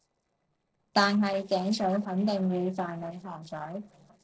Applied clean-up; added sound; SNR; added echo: neural separator model SepFormer DNS4.